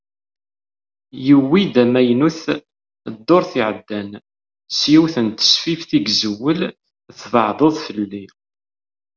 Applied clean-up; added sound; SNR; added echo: none; none; none; none.